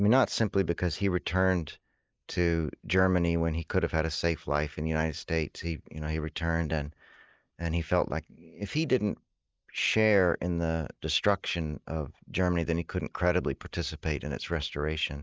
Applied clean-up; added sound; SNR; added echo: neural mask model Resemble Enhance denoiser.